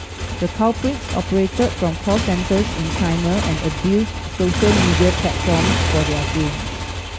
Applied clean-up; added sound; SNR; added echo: none; Motorcycle; 2 dB; none.